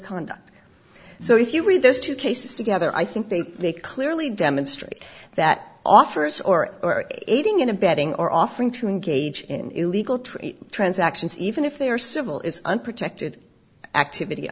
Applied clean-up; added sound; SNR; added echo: none; none; none; none.